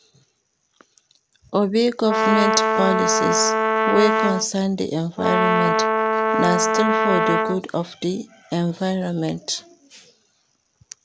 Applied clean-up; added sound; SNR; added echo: none; Brass instrument; -3 dB; none.